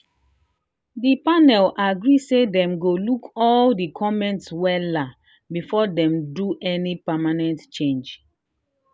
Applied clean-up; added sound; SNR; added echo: none; none; none; none.